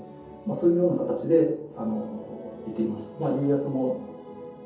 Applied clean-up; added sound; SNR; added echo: none; none; none; reverberation time 0.7 s.